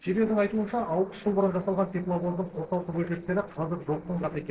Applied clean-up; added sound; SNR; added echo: neural separator model SepFormer DNS4.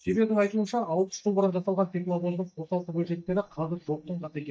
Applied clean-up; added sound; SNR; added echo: neural mask model DeepFilterNet 3.